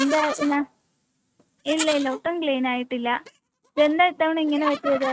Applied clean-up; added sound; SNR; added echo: neural mask model RNNoise.